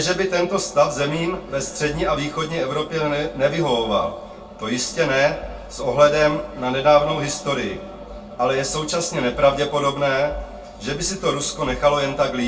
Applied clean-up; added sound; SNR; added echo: none; none; none; reverberation time 0.2 s.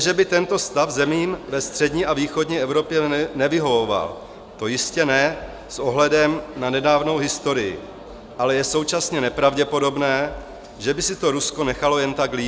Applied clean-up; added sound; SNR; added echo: none; none; none; none.